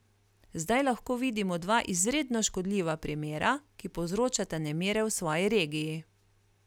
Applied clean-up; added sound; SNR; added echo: none; none; none; none.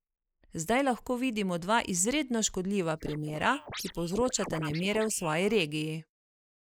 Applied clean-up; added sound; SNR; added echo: neural mask model Resemble Enhance denoiser.